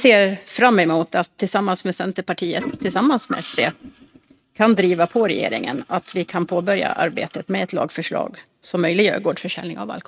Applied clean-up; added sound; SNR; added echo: neural mask model RNNoise.